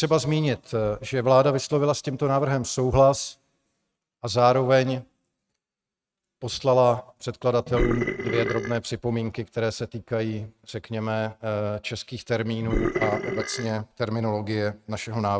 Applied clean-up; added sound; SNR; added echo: neural mask model RNNoise.